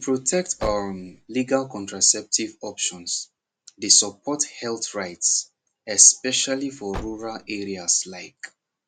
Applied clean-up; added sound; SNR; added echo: none; Car; 16 dB; none.